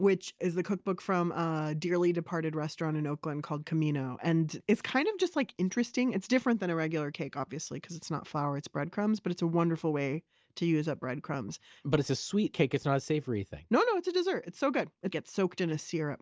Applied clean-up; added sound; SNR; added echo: none; none; none; none.